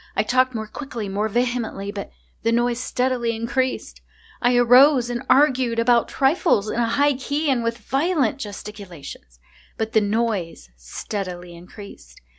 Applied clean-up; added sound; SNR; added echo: none; none; none; none.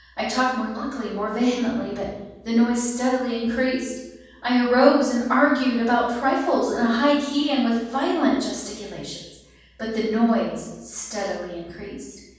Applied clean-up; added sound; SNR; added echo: none; none; none; reverberation time 1.2 s.